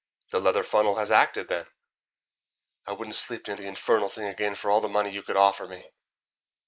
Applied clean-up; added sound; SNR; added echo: neural mask model Resemble Enhance denoiser.